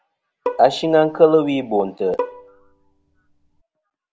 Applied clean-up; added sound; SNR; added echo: none; Bowed string instrument; 12 dB; none.